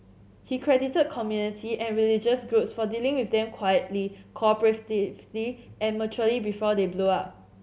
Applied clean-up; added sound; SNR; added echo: none; none; none; none.